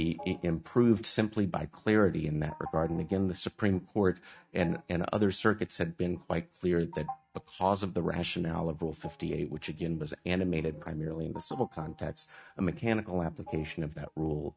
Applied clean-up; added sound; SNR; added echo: neural mask model RNNoise.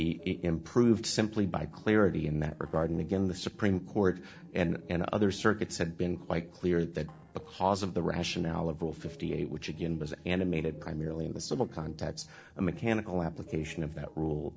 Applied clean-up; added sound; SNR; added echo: neural separator model SepFormer DNS4.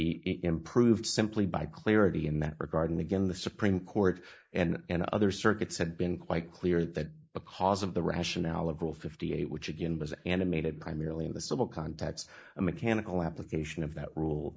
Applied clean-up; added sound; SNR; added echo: neural mask model Resemble Enhance denoiser.